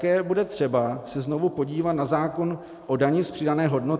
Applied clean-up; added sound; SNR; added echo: none; none; none; none.